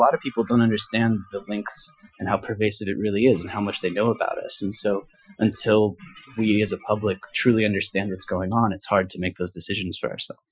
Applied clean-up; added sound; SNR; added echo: classical method Wiener filter.